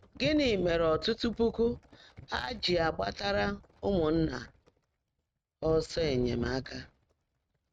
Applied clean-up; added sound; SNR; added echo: neural mask model RNNoise.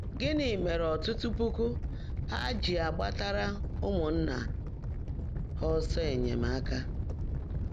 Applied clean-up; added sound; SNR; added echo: none; Animal; 0 dB; none.